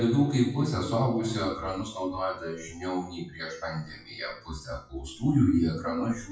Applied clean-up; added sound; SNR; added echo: classical method WPE with log-MMSE.